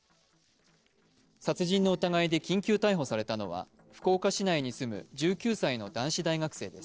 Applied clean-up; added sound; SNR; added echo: neural separator model SepFormer DNS4.